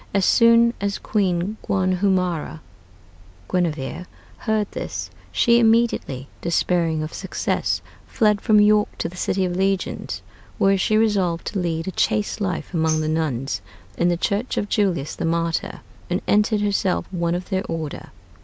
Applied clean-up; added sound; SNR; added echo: none; Tambourine; 16 dB; none.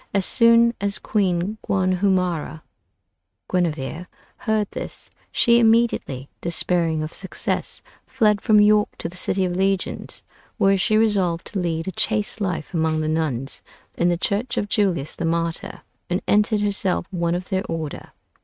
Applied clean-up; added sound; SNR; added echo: neural mask model RNNoise.